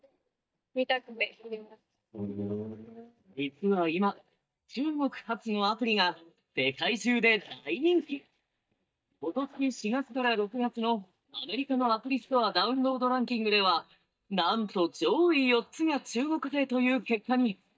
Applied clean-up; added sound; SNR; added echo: neural mask model DeepFilterNet 3.